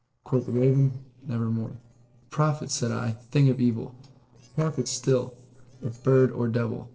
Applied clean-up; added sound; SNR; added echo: neural separator model SepFormer DNS4.